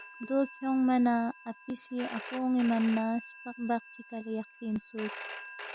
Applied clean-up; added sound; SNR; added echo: none; Telephone; 10 dB; none.